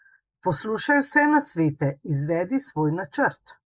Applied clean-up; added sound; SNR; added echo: neural mask model Resemble Enhance denoiser.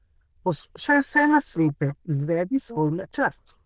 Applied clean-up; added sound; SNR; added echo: neural diffusion model UNIVERSE++.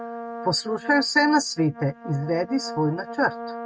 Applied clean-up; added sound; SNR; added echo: neural mask model RNNoise.